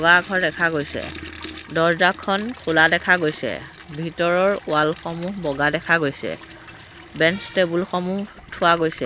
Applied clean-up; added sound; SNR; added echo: none; Toilet flush; 19 dB; none.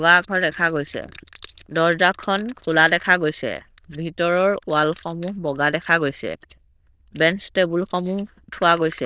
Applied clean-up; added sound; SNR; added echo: neural diffusion model UNIVERSE++.